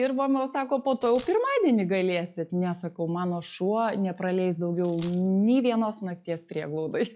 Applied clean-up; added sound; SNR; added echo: classical method log-MMSE.